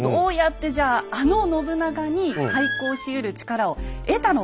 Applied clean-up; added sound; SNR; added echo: none; Squeak; 6 dB; none.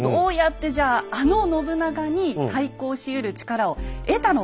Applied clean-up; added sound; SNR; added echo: none; none; none; none.